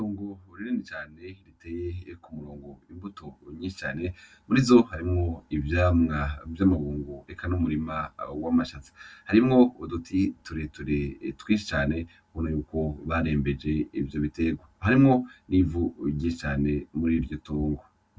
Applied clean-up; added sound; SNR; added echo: none; none; none; none.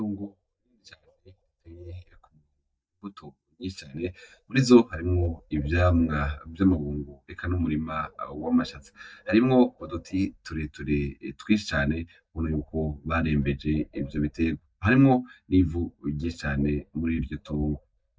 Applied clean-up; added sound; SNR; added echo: neural mask model DeepFilterNet 3.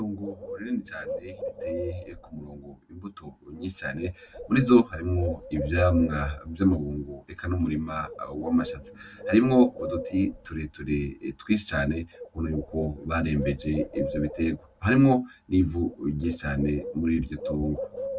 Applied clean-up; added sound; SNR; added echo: none; Bird; 12 dB; none.